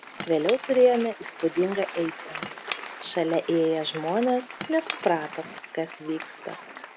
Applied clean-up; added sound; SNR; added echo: none; Cutlery, silverware / Chink, clink + Applause; 12 dB; none.